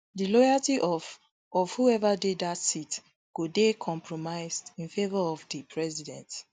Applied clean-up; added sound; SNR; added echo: none; none; none; none.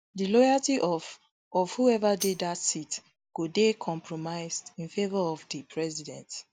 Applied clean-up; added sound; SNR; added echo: none; Tambourine; 15 dB; none.